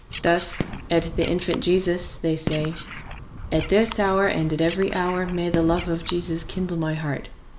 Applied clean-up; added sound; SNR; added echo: none; Fireworks + Frog; 10 dB; none.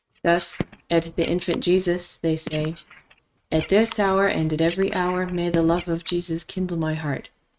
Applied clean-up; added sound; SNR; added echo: neural mask model RNNoise.